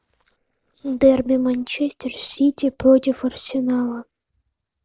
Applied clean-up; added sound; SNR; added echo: neural separator model SepFormer DNS4.